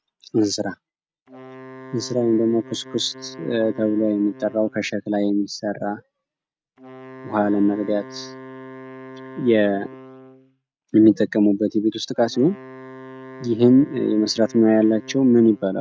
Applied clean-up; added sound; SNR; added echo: neural mask model RNNoise.